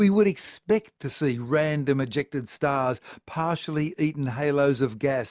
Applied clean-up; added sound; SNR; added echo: none; none; none; none.